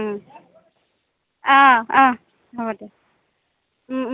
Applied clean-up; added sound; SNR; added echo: none; none; none; none.